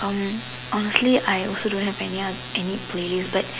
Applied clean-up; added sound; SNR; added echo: none; none; none; none.